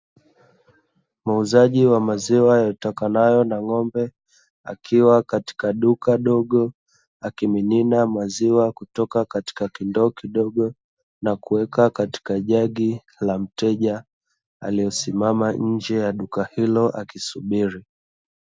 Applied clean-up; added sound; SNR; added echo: none; none; none; none.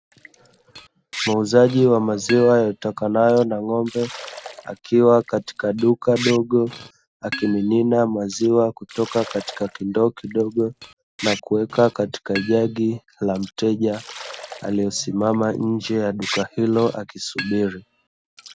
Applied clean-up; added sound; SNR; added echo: none; Liquid; 16 dB; none.